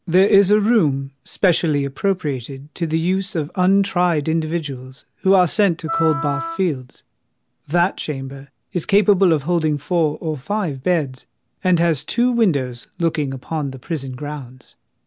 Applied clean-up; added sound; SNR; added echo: none; Wind instrument, woodwind instrument; 9 dB; none.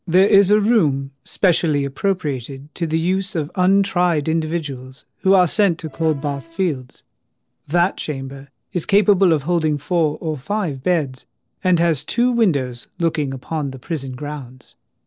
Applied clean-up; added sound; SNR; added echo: neural separator model SepFormer DNS4.